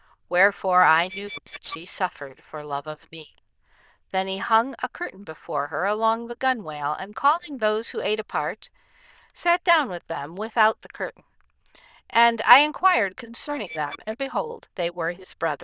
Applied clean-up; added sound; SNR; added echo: neural diffusion model UNIVERSE++.